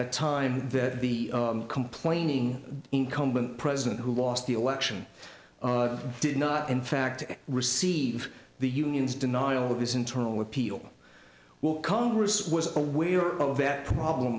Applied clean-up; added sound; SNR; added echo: none; none; none; none.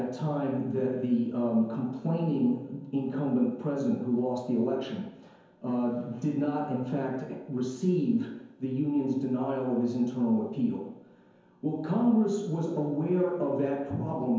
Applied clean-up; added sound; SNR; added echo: none; none; none; reverberation time 0.9 s.